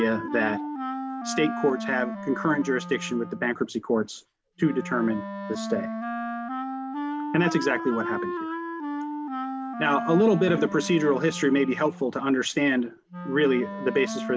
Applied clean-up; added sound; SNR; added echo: none; Wind instrument, woodwind instrument; 7 dB; none.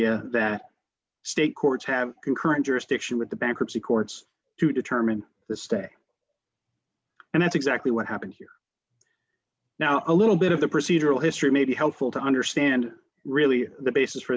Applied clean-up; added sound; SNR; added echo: none; none; none; none.